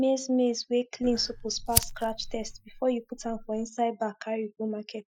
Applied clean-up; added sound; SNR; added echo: classical method Wiener filter.